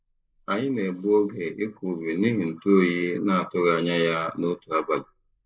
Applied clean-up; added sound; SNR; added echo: neural mask model Resemble Enhance denoiser.